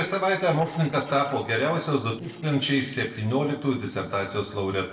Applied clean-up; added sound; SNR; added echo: neural separator model SepFormer DNS4.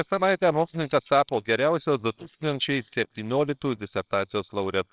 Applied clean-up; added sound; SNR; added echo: neural separator model SepFormer WHAMR!.